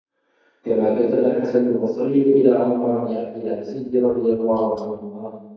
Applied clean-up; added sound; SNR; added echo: neural mask model DeepFilterNet 3.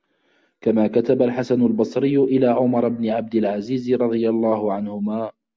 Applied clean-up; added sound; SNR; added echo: none; none; none; none.